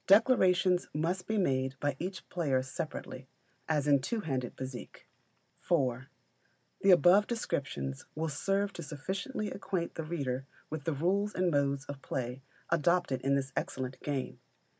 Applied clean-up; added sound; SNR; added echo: none; none; none; none.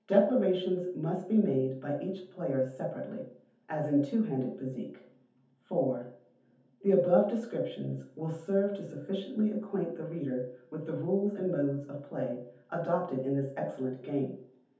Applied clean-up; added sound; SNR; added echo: none; none; none; reverberation time 0.6 s.